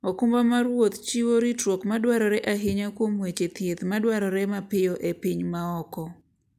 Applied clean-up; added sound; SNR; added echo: none; none; none; none.